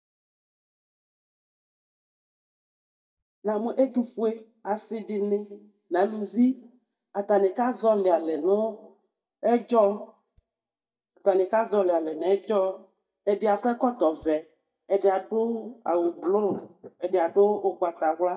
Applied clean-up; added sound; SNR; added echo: neural mask model DeepFilterNet 3.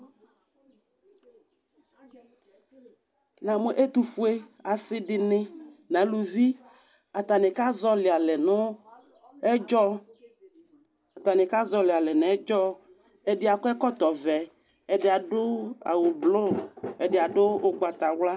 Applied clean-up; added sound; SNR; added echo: none; none; none; none.